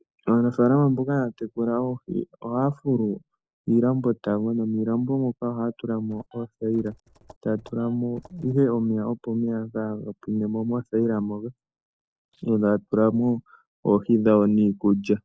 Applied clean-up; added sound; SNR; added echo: neural separator model SepFormer DNS4.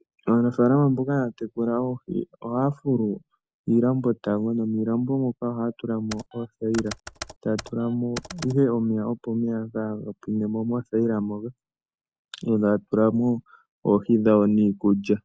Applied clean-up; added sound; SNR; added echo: none; Computer keyboard; 16 dB; none.